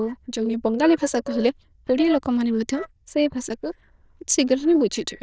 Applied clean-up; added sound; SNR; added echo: neural diffusion model UNIVERSE++.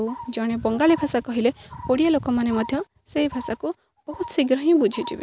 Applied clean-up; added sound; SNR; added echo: none; none; none; none.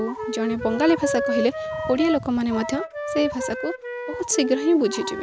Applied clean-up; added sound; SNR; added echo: none; Wind instrument, woodwind instrument; 6 dB; none.